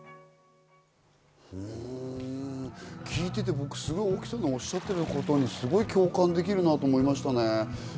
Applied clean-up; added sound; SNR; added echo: none; Water / Splash, splatter; 19 dB; none.